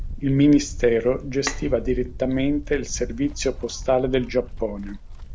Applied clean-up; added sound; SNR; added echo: none; Bowed string instrument + Livestock, farm animals, working animals; 9 dB; none.